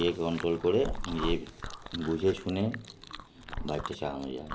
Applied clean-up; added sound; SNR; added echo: none; Chewing, mastication; 8 dB; none.